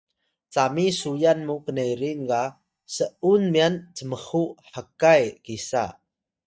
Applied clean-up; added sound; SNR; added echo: neural mask model DeepFilterNet 3.